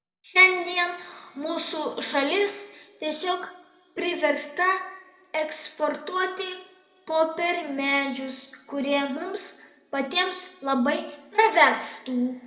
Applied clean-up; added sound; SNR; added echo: none; none; none; reverberation time 1.4 s.